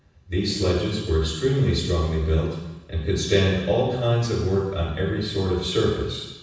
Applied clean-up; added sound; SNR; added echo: none; none; none; reverberation time 1.1 s.